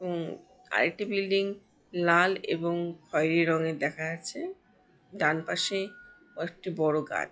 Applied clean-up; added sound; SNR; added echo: classical method log-MMSE.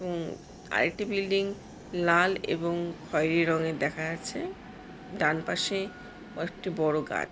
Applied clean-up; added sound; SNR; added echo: none; Train; 16 dB; none.